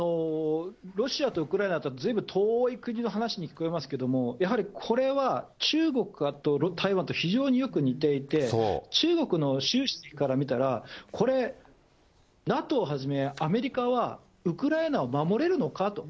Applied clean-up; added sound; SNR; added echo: none; none; none; none.